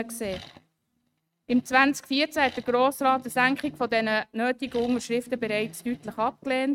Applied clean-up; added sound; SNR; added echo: neural mask model RNNoise.